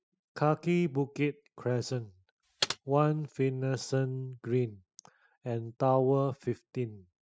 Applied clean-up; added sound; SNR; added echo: classical method spectral subtraction.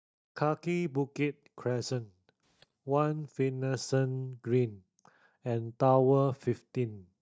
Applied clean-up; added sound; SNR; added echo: neural mask model DeepFilterNet 3.